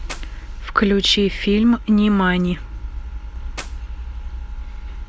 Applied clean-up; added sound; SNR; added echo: none; Clapping; 16 dB; none.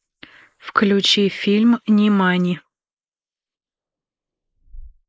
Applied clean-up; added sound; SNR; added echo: neural mask model Resemble Enhance denoiser.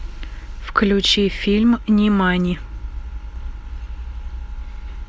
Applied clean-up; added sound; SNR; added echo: none; none; none; none.